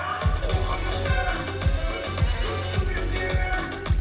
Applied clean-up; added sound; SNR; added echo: none; Accordion; 13 dB; reverberation time 1.0 s.